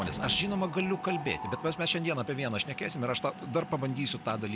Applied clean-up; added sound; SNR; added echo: none; Mechanisms; 10 dB; none.